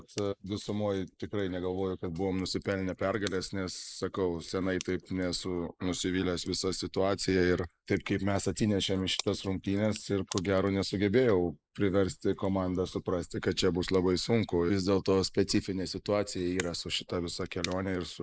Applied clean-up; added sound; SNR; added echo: neural mask model Resemble Enhance denoiser.